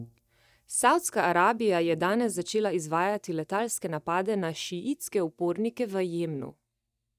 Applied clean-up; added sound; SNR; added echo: neural mask model DeepFilterNet 3.